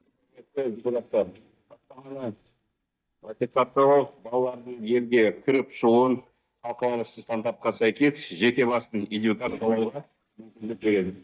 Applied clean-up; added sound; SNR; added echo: neural mask model DeepFilterNet 3.